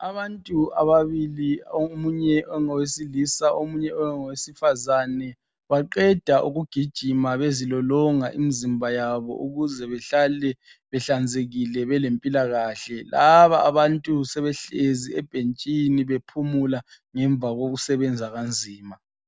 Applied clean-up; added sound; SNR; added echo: none; none; none; none.